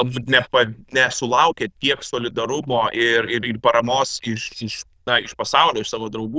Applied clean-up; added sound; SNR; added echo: neural diffusion model UNIVERSE++.